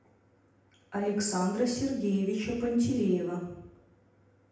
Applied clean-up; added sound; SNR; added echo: none; none; none; reverberation time 0.8 s.